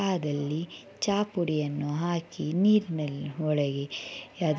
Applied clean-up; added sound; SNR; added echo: none; none; none; none.